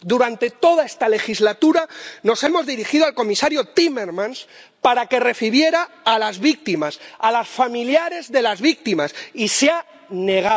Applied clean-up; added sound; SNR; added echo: none; none; none; none.